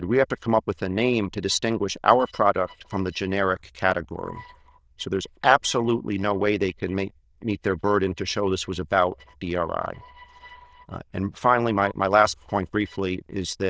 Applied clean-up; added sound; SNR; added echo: neural diffusion model UNIVERSE++.